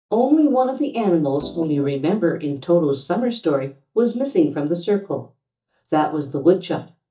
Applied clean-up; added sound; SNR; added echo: neural mask model DeepFilterNet 3.